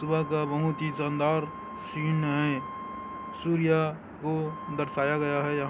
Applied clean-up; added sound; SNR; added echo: none; Wind instrument, woodwind instrument; 12 dB; none.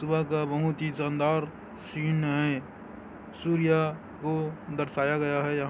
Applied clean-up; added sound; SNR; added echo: none; none; none; none.